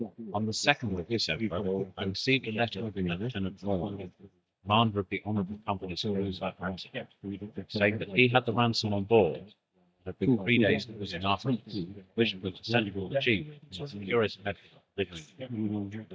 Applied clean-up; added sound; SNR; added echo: neural mask model DeepFilterNet 3.